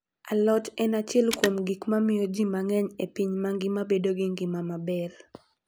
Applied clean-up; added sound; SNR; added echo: none; Telephone; 13 dB; none.